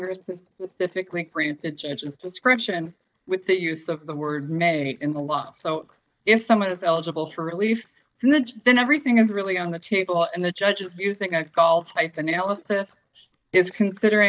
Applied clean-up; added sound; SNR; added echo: neural mask model DeepFilterNet 3.